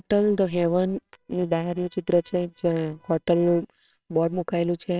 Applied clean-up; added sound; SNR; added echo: neural separator model SepFormer WHAMR!.